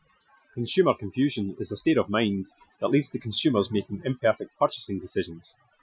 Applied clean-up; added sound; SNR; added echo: classical method Wiener filter.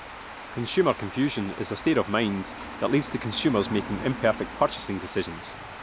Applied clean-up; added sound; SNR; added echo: none; Water; 11 dB; none.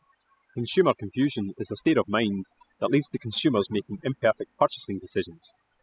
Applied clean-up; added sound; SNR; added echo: classical method spectral subtraction.